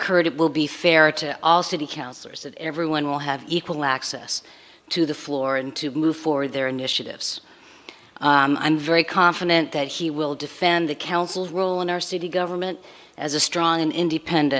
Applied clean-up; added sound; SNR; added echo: none; none; none; none.